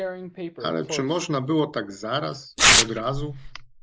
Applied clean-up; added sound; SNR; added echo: neural mask model Resemble Enhance denoiser.